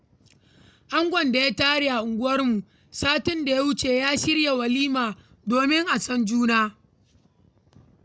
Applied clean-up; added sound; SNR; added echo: none; none; none; none.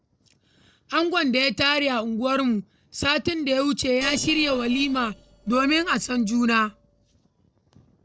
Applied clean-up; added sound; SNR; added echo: neural separator model SepFormer DNS4.